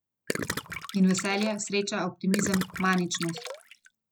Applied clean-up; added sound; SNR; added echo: none; Gurgling; 8 dB; none.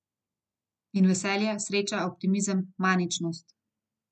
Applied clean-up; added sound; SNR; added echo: none; none; none; none.